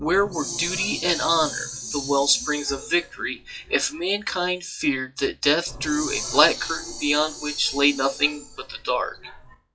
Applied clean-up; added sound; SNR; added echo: classical method WPE with log-MMSE.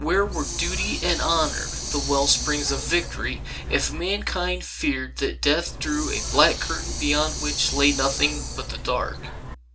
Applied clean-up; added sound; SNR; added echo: none; Hiss; 6 dB; reverberation time 0.2 s.